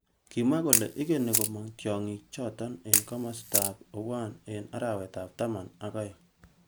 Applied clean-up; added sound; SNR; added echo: none; Camera; -1 dB; none.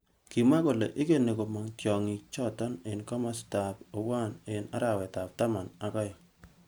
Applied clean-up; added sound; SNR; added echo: none; none; none; none.